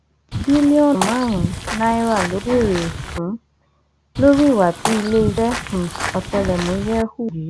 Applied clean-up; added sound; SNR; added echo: none; Walk, footsteps / Bird vocalization, bird call, bird song; 7 dB; none.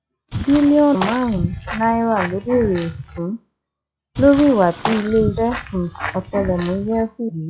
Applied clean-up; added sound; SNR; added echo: classical method log-MMSE.